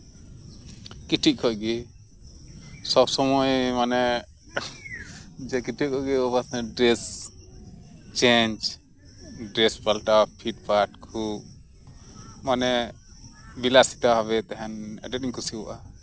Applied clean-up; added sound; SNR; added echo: none; none; none; none.